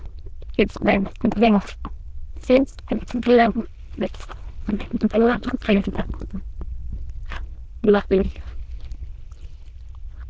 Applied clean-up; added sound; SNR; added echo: neural diffusion model UNIVERSE++.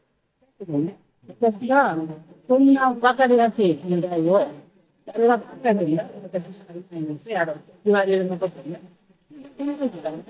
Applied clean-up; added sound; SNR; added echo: neural mask model DeepFilterNet 3.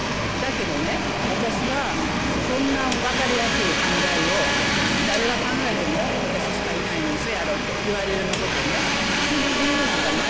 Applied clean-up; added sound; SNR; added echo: none; Domestic sounds, home sounds; 0 dB; none.